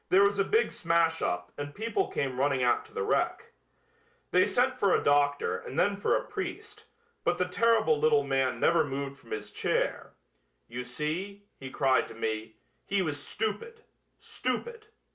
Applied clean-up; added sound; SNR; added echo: none; none; none; none.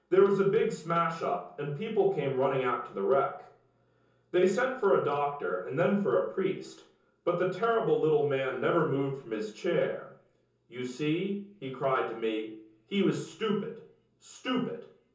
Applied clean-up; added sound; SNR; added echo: none; none; none; reverberation time 0.6 s.